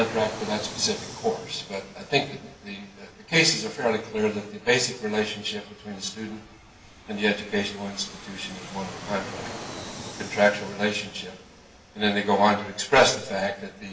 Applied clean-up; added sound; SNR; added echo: none; Fixed-wing aircraft, airplane; 15 dB; reverberation time 0.7 s.